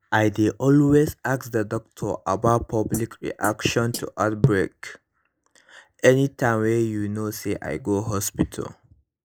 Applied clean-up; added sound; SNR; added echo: neural mask model Resemble Enhance denoiser.